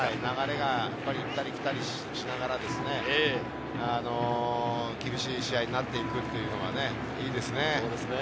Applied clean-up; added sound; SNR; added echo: none; Electric guitar; 10 dB; none.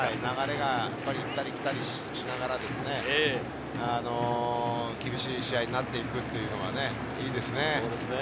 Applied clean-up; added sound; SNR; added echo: none; none; none; none.